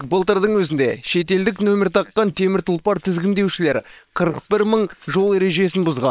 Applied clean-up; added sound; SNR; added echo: neural separator model SepFormer WHAM!.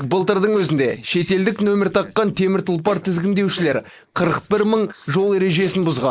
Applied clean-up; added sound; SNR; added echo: neural mask model Resemble Enhance denoiser.